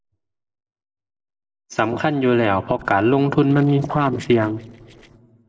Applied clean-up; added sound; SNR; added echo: neural separator model SepFormer DNS4.